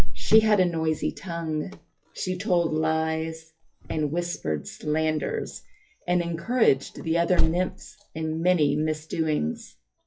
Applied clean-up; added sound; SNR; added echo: classical method WPE with log-MMSE.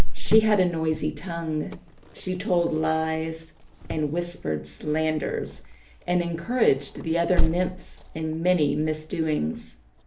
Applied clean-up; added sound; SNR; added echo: none; Cricket; 0 dB; reverberation time 0.3 s.